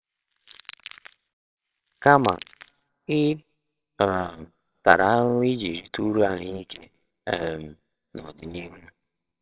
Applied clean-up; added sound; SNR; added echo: neural separator model SepFormer WHAMR!.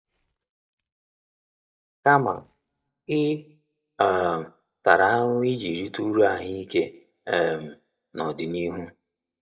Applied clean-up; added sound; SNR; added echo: neural mask model DeepFilterNet 3.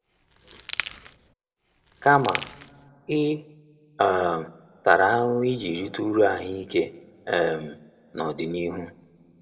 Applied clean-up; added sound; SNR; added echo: none; Crackle; 12 dB; reverberation time 0.9 s.